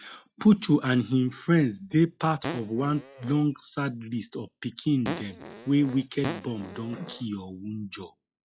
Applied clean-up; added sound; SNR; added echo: classical method log-MMSE.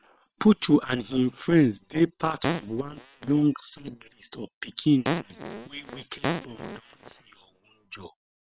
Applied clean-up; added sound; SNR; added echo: neural separator model SepFormer WHAM!.